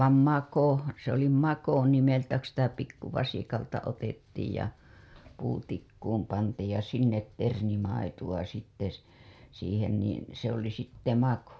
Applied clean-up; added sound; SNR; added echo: none; none; none; none.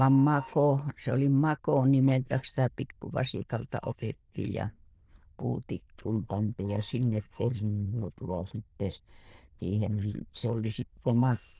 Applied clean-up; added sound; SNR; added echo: neural diffusion model UNIVERSE++.